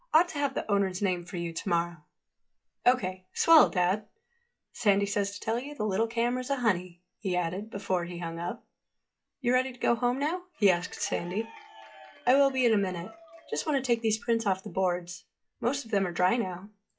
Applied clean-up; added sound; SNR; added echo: classical method log-MMSE.